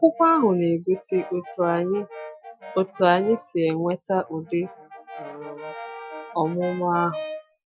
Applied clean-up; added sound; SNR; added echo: classical method Wiener filter.